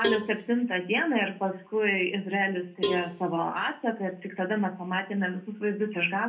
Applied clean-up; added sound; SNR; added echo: none; Cowbell; 6 dB; reverberation time 0.3 s.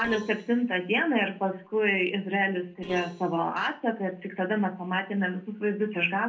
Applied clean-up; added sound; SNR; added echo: neural separator model SepFormer DNS4.